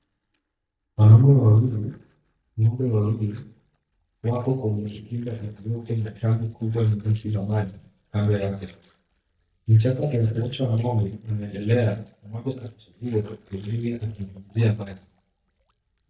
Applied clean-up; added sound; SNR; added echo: neural mask model DeepFilterNet 3.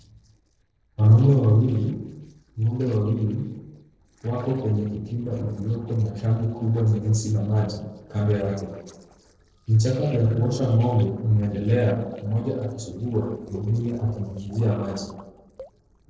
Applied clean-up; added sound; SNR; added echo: neural separator model SepFormer DNS4.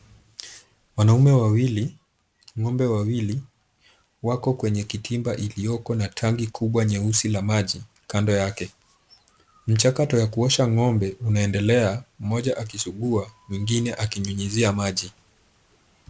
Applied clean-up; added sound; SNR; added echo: none; none; none; none.